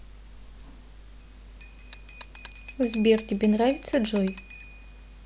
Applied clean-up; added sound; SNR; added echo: none; Bell; 5 dB; none.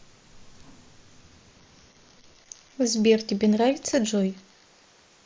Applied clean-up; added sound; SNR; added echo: neural mask model Resemble Enhance denoiser.